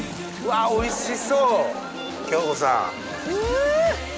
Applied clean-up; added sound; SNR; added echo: none; Toilet flush; 15 dB; none.